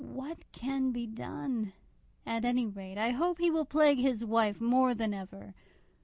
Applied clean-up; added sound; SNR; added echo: none; none; none; none.